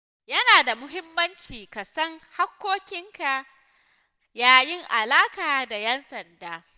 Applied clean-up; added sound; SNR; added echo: none; none; none; none.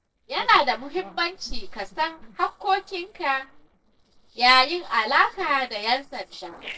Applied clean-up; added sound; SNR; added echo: neural separator model SepFormer DNS4.